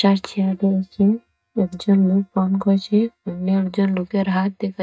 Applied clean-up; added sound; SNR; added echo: neural mask model DeepFilterNet 3.